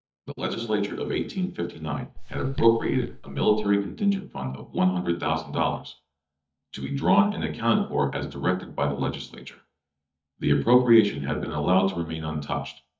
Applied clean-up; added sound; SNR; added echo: neural mask model DeepFilterNet 3.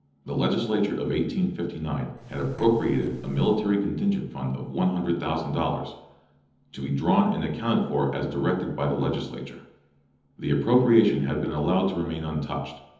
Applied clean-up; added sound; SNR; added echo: neural separator model SepFormer DNS4.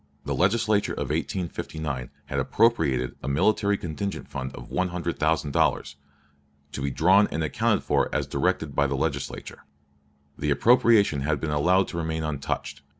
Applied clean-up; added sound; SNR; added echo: none; none; none; none.